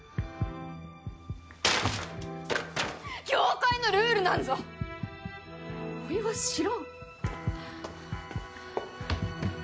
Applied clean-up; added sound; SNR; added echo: none; none; none; none.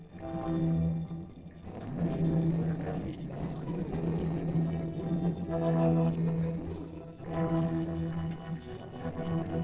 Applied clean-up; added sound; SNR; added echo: neural separator model SepFormer DNS4.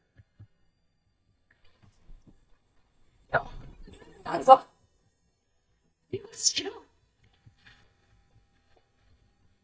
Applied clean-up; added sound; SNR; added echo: neural mask model DeepFilterNet 3.